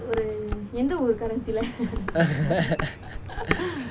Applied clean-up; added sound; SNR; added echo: none; Dishes, pots, and pans; 8 dB; none.